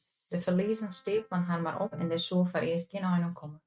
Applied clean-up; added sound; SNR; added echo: neural mask model RNNoise.